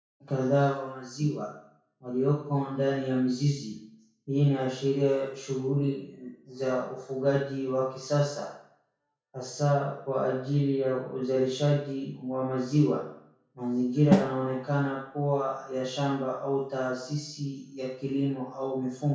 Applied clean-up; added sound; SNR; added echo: none; Snare drum; 5 dB; reverberation time 0.6 s.